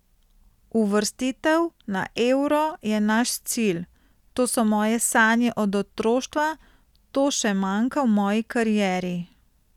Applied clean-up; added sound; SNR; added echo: none; none; none; none.